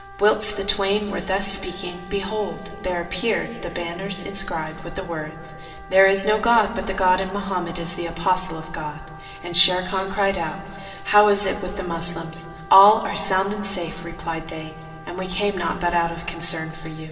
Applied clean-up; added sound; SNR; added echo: none; Wind instrument, woodwind instrument; 19 dB; reverberation time 2.4 s.